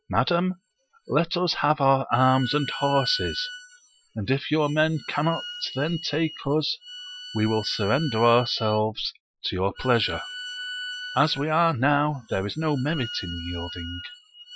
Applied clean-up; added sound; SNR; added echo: classical method Wiener filter.